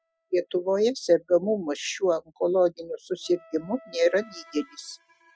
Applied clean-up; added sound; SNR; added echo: classical method spectral subtraction.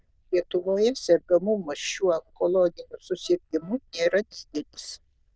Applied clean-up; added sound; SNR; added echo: neural diffusion model UNIVERSE++.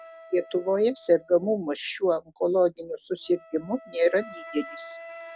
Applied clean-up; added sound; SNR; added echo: none; Wind instrument, woodwind instrument; 19 dB; none.